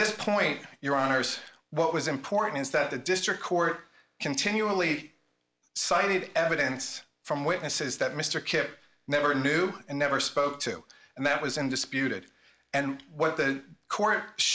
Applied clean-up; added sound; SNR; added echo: none; none; none; none.